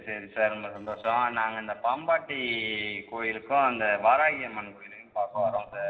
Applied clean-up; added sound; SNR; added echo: neural separator model SepFormer DNS4.